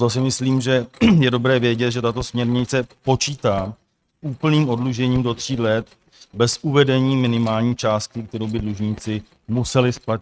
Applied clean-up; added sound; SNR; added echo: neural mask model RNNoise.